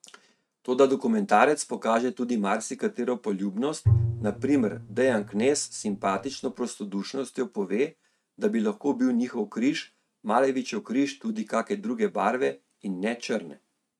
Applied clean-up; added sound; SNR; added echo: neural mask model RNNoise.